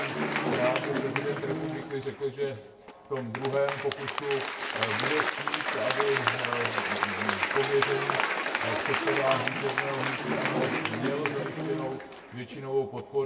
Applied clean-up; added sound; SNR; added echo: none; Applause / Crowd; -1 dB; reverberation time 0.2 s.